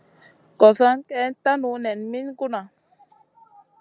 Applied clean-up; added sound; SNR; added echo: none; none; none; none.